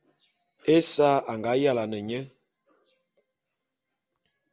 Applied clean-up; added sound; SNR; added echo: none; none; none; none.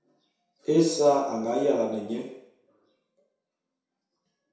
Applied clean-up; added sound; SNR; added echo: none; none; none; reverberation time 0.7 s.